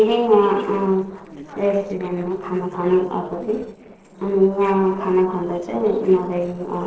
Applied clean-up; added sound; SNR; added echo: neural separator model SepFormer DNS4.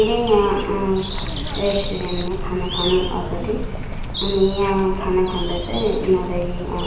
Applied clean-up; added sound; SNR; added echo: none; Bird; 3 dB; reverberation time 1.0 s.